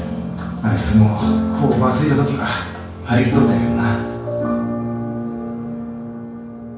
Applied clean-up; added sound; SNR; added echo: none; none; none; reverberation time 0.5 s.